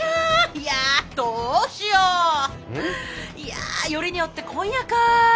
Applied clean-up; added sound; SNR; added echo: none; none; none; none.